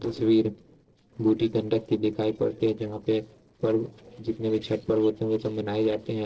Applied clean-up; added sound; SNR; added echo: neural separator model SepFormer DNS4.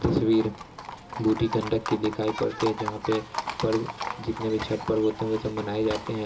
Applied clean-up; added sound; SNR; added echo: none; Livestock, farm animals, working animals; 9 dB; reverberation time 0.2 s.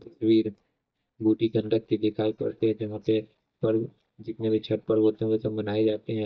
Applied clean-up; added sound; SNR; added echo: neural mask model DeepFilterNet 3.